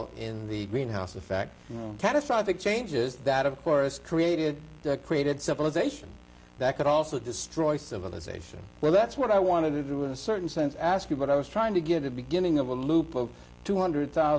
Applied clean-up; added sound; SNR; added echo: none; none; none; none.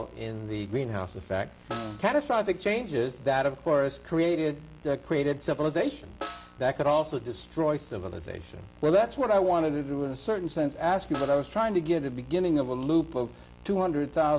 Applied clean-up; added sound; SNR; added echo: none; Snare drum; 16 dB; none.